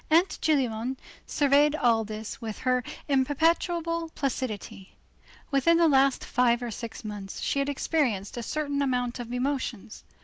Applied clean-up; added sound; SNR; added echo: none; none; none; none.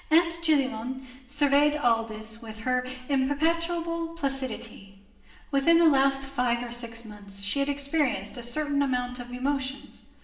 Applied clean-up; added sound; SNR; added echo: none; none; none; reverberation time 0.9 s.